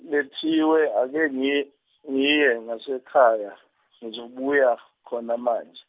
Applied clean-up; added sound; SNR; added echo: none; none; none; none.